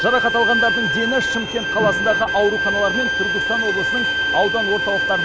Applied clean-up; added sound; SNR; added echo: none; Bowed string instrument; -1 dB; none.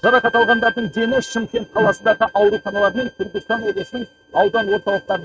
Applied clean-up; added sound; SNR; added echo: neural mask model RNNoise.